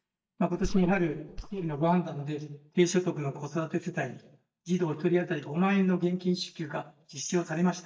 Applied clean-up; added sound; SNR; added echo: neural mask model DeepFilterNet 3.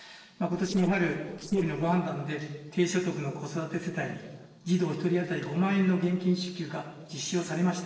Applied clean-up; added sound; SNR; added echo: neural separator model SepFormer DNS4.